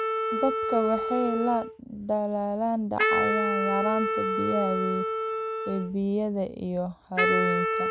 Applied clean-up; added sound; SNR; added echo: none; Wind instrument, woodwind instrument; 0 dB; none.